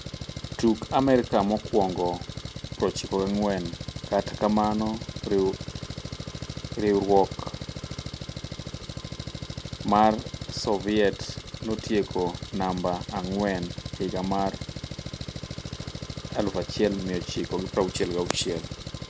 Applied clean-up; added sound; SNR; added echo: none; Engine; 8 dB; none.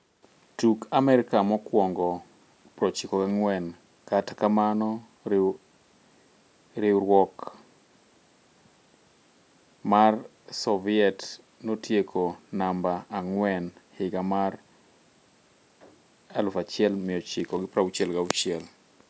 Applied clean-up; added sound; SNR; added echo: none; none; none; none.